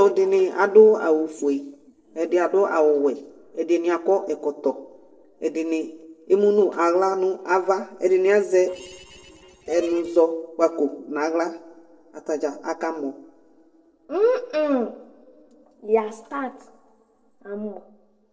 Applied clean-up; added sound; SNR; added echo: neural separator model SepFormer DNS4.